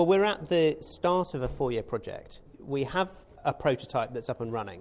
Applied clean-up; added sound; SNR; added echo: none; none; none; none.